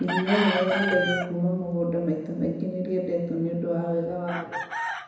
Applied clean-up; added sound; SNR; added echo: none; Chicken, rooster; 6 dB; reverberation time 1.0 s.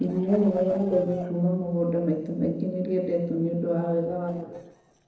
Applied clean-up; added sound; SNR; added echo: neural separator model SepFormer DNS4.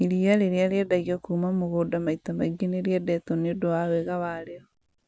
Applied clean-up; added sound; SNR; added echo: none; none; none; none.